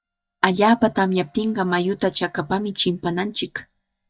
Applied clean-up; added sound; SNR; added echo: neural mask model DeepFilterNet 3.